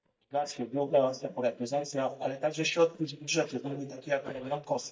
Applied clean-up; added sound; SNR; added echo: neural mask model DeepFilterNet 3.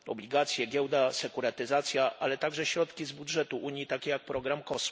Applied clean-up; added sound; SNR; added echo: none; none; none; none.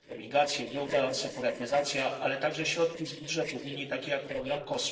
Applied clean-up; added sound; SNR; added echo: neural separator model SepFormer DNS4.